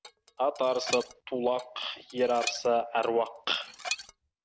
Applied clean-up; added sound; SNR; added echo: none; Dishes, pots, and pans; 11 dB; none.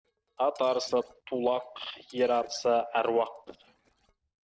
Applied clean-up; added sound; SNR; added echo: neural separator model SepFormer DNS4.